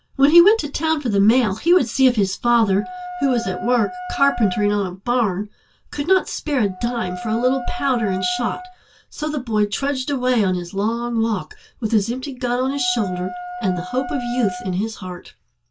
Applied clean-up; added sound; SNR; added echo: none; Wind instrument, woodwind instrument; 12 dB; reverberation time 0.1 s.